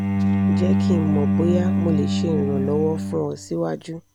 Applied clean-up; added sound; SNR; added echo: none; Bowed string instrument; -4 dB; none.